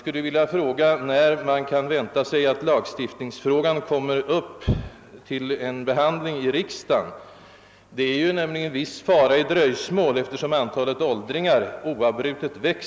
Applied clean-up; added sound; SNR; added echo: none; none; none; none.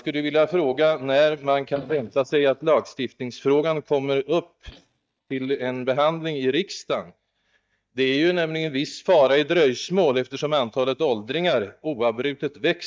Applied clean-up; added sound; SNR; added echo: neural mask model DeepFilterNet 3.